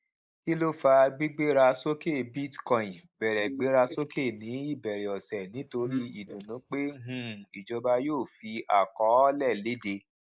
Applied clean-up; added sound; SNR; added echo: neural mask model Resemble Enhance denoiser.